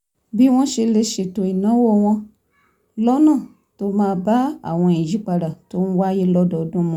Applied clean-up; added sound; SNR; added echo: none; none; none; none.